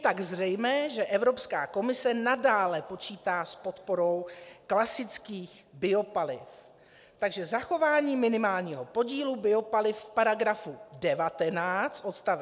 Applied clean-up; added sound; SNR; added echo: none; none; none; none.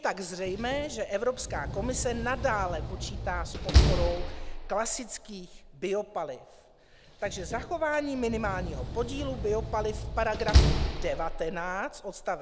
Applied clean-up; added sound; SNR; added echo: none; Slam; -2 dB; none.